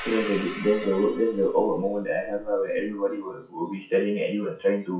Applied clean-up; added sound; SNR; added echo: classical method WPE with log-MMSE.